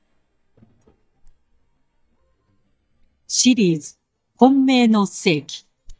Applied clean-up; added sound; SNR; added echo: neural mask model DeepFilterNet 3.